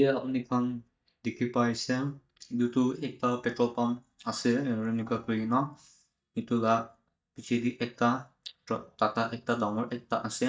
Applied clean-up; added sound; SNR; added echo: neural mask model DeepFilterNet 3.